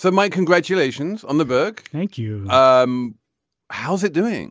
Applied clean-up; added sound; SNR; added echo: none; none; none; none.